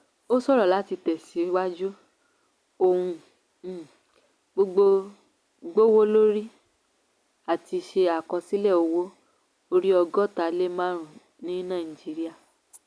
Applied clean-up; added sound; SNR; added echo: none; none; none; none.